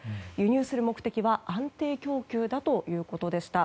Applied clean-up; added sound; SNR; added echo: none; none; none; none.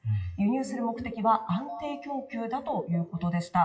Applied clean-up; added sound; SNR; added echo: classical method WPE with log-MMSE.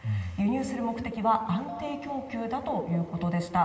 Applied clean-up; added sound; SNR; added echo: none; Telephone; 17 dB; reverberation time 2.0 s.